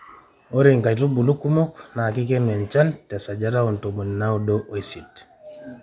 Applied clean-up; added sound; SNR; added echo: none; none; none; none.